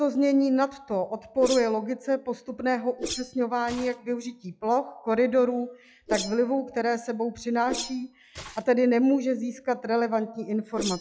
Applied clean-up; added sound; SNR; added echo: classical method log-MMSE.